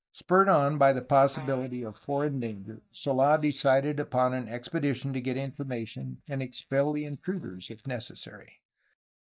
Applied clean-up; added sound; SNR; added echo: neural mask model DeepFilterNet 3.